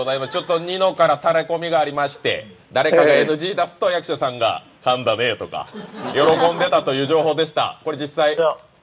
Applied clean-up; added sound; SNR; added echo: none; none; none; none.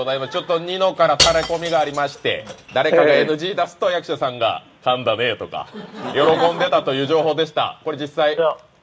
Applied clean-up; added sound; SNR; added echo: none; Shatter / Crushing; 7 dB; none.